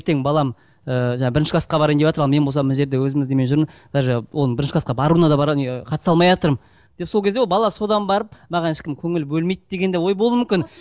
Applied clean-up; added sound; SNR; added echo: none; none; none; none.